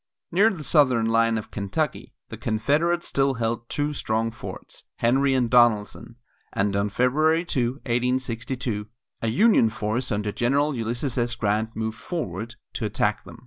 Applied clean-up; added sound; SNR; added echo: none; none; none; none.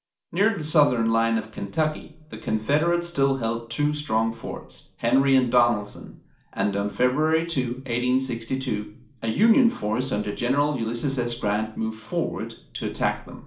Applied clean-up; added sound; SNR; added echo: none; none; none; reverberation time 0.4 s.